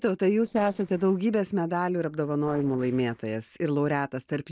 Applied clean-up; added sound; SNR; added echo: neural separator model SepFormer DNS4.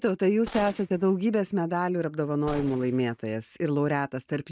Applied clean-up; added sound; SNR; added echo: neural mask model RNNoise.